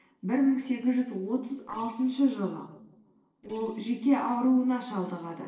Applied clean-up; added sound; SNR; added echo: neural separator model SepFormer DNS4.